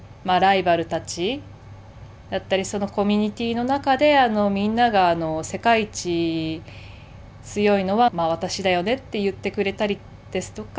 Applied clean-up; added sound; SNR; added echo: none; none; none; none.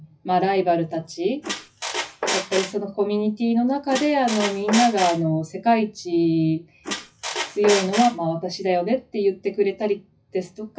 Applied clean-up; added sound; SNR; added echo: classical method WPE with log-MMSE.